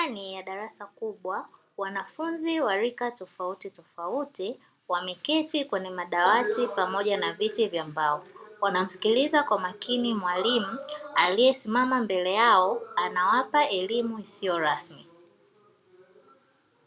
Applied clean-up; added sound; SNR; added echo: none; none; none; none.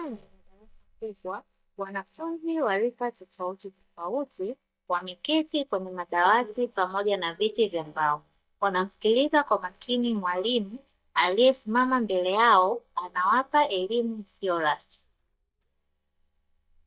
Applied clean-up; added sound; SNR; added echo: neural mask model DeepFilterNet 3.